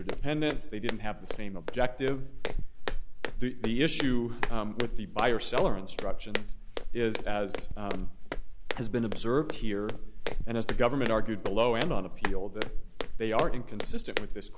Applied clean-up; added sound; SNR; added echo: none; Walk, footsteps; -4 dB; none.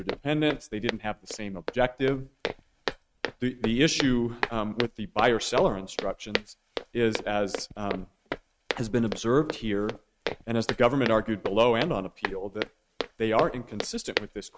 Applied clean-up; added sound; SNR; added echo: neural mask model RNNoise.